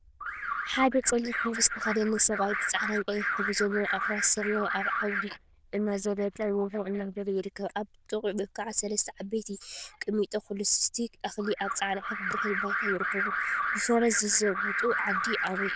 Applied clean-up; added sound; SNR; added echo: neural diffusion model UNIVERSE++.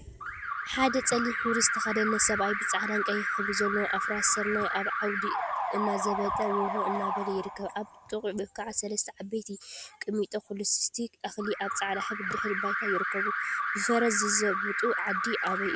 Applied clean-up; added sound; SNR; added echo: none; Alarm; 1 dB; none.